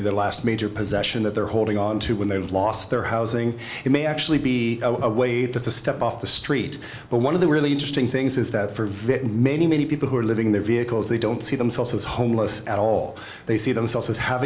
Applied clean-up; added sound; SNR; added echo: none; none; none; none.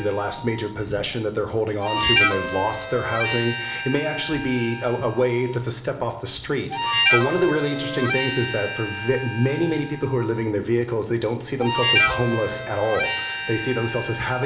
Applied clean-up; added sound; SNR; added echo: none; Harmonica; 3 dB; reverberation time 0.9 s.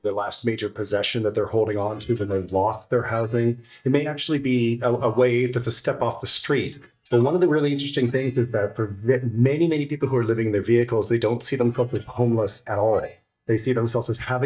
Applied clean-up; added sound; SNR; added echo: neural mask model DeepFilterNet 3.